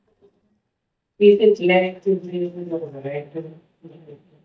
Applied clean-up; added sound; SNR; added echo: neural mask model DeepFilterNet 3.